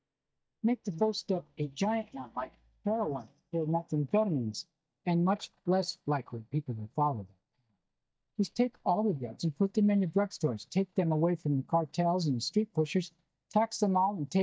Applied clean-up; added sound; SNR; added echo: neural mask model DeepFilterNet 3.